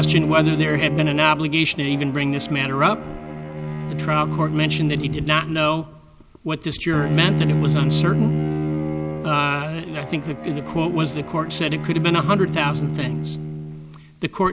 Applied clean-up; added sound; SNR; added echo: none; Bowed string instrument; 3 dB; none.